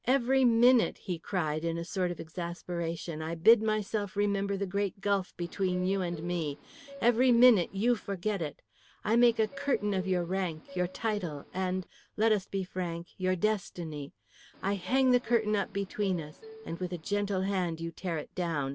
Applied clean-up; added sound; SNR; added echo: none; Subway, metro, underground; 18 dB; none.